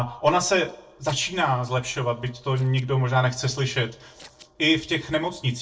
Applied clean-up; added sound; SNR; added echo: neural separator model SepFormer DNS4.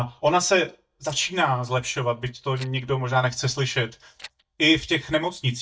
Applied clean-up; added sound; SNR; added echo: neural mask model DeepFilterNet 3.